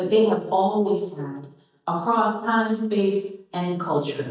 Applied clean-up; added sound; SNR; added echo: neural mask model DeepFilterNet 3.